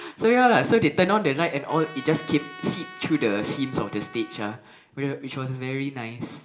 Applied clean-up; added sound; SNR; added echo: none; Trumpet; 18 dB; reverberation time 0.5 s.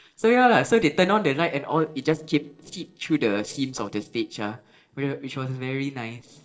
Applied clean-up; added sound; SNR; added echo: neural separator model SepFormer DNS4.